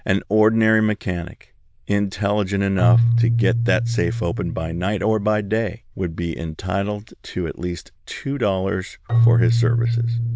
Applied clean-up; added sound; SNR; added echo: neural diffusion model UNIVERSE++.